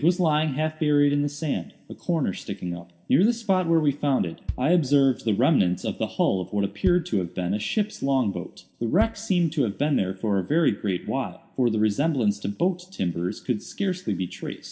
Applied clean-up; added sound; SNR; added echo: none; Bass drum; 15 dB; reverberation time 0.9 s.